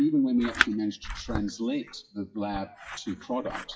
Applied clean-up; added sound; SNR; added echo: classical method WPE with log-MMSE.